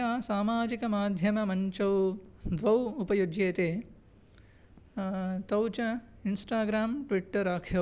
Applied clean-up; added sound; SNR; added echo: none; none; none; none.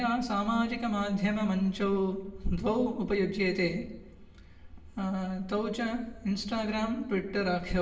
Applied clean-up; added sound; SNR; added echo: none; none; none; reverberation time 0.8 s.